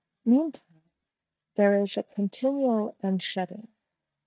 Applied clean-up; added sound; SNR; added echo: neural mask model DeepFilterNet 3.